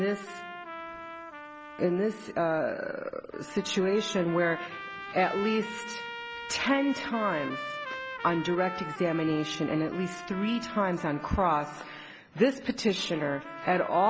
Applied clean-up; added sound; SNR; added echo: none; Trumpet; 11 dB; none.